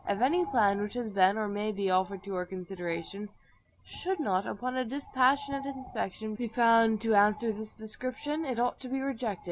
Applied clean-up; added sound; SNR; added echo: none; Bird; 19 dB; none.